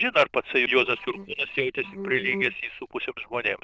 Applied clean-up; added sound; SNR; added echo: neural diffusion model UNIVERSE++.